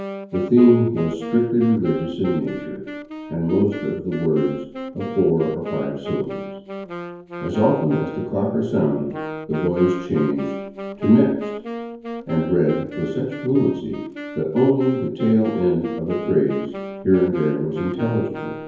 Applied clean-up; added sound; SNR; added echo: none; Wind instrument, woodwind instrument; 10 dB; reverberation time 0.9 s.